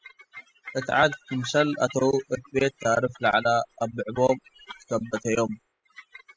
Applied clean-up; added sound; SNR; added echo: classical method spectral subtraction.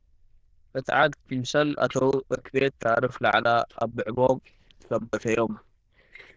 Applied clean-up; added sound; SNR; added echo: neural diffusion model UNIVERSE++.